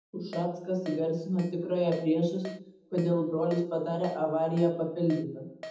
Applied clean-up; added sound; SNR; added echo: none; Keyboard (musical); 18 dB; reverberation time 0.8 s.